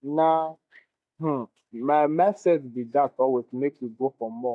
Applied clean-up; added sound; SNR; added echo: neural mask model DeepFilterNet 3.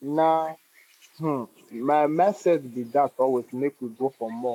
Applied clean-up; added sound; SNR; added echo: neural mask model Resemble Enhance denoiser.